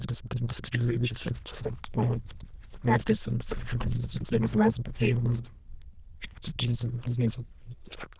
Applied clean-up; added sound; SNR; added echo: neural diffusion model UNIVERSE++.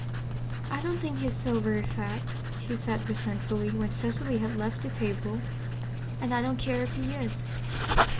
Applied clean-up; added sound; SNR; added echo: none; Writing; -2 dB; none.